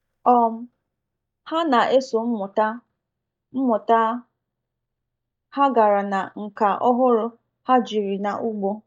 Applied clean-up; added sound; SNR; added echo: neural mask model DeepFilterNet 3.